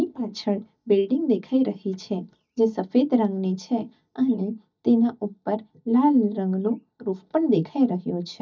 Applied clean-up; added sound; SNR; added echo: neural mask model DeepFilterNet 3.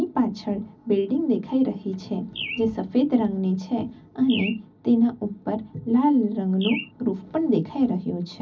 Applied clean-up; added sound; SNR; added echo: none; Bird; 14 dB; reverberation time 0.4 s.